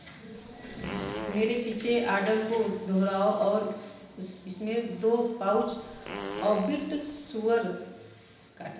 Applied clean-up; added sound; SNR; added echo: none; Fart; 11 dB; reverberation time 0.9 s.